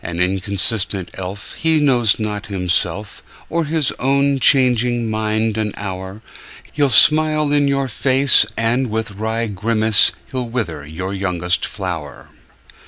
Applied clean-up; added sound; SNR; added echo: none; none; none; none.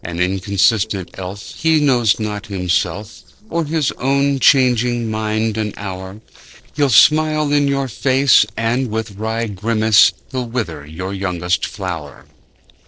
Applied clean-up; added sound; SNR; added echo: neural separator model SepFormer DNS4.